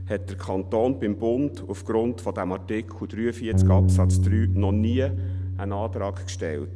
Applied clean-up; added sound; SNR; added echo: none; Bass guitar; -2 dB; none.